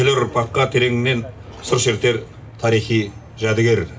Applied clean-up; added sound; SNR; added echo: none; none; none; none.